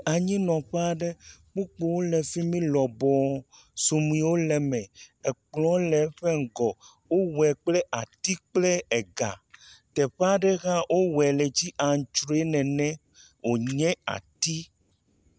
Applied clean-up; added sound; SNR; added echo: none; none; none; none.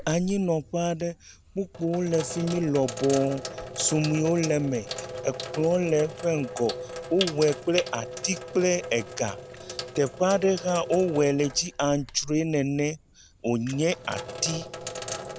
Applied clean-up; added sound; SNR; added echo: none; Sink (filling or washing); 11 dB; none.